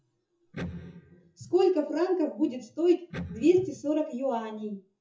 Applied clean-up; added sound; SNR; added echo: classical method WPE with log-MMSE.